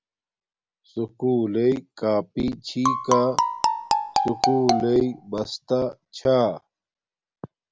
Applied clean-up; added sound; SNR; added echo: none; Marimba, xylophone; -1 dB; none.